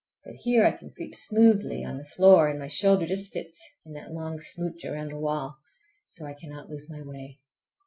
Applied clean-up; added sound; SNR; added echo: none; none; none; none.